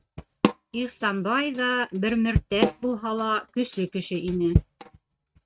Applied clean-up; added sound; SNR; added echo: neural mask model RNNoise.